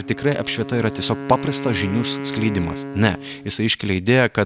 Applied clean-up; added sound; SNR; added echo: none; Wind instrument, woodwind instrument; 10 dB; none.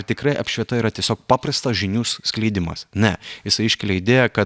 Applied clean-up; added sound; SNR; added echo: none; none; none; none.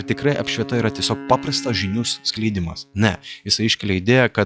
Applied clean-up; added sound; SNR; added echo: classical method log-MMSE.